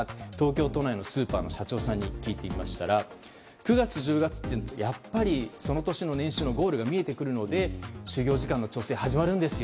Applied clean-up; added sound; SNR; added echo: none; none; none; none.